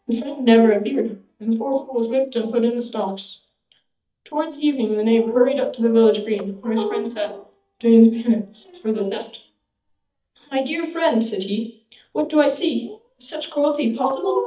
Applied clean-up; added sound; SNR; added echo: neural mask model DeepFilterNet 3.